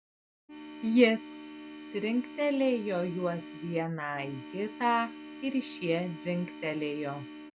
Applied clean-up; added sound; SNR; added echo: none; Organ; 13 dB; none.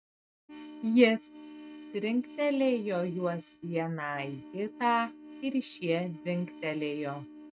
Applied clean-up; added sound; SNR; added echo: neural mask model RNNoise.